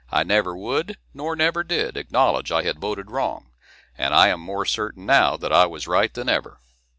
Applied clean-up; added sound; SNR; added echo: none; none; none; none.